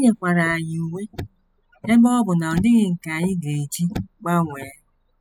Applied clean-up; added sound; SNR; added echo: classical method spectral subtraction.